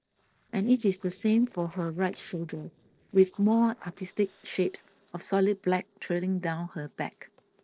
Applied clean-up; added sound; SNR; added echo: neural separator model SepFormer DNS4.